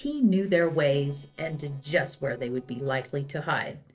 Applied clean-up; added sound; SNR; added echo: neural separator model SepFormer DNS4.